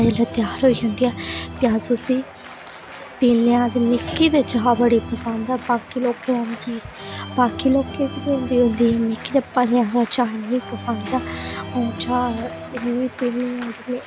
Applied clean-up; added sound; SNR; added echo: none; Tambourine + Organ; 12 dB; none.